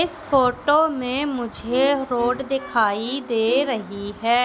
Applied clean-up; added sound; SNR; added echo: none; Bowed string instrument; 14 dB; none.